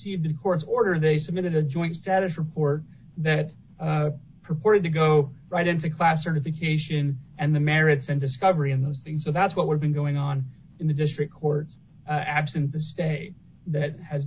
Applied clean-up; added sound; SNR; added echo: none; none; none; none.